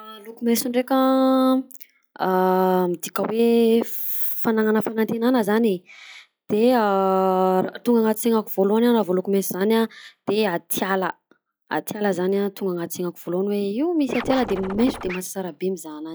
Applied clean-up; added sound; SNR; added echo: classical method log-MMSE.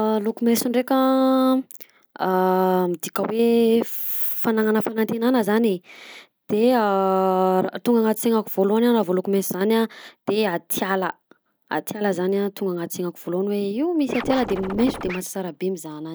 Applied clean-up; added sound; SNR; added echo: none; Scratching (performance technique); 10 dB; none.